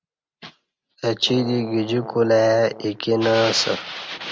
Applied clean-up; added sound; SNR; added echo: none; Brass instrument; 17 dB; none.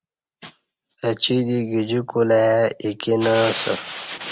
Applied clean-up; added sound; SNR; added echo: none; none; none; none.